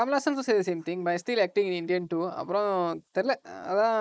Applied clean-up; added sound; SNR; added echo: neural mask model Resemble Enhance denoiser.